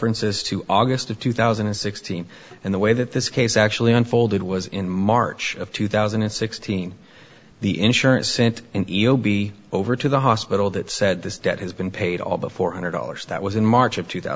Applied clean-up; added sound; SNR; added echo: none; none; none; none.